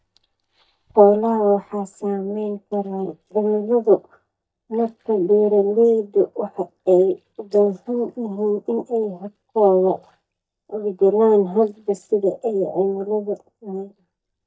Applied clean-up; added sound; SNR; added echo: neural mask model DeepFilterNet 3.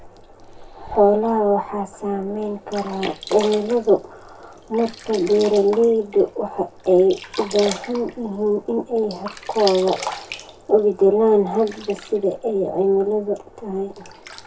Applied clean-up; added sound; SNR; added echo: none; Sink (filling or washing); 16 dB; reverberation time 0.2 s.